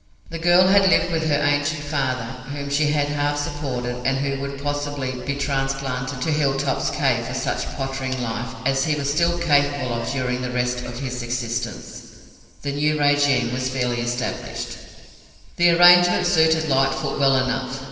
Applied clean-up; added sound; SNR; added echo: neural separator model SepFormer DNS4.